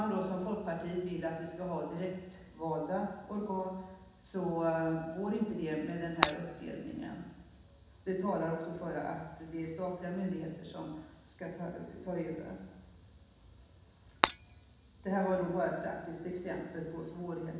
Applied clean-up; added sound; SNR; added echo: none; Shatter; -4 dB; reverberation time 1.1 s.